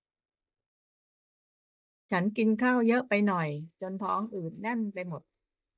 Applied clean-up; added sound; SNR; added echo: neural mask model DeepFilterNet 3.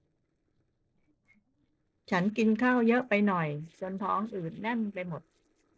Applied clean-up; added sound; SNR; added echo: neural separator model SepFormer DNS4.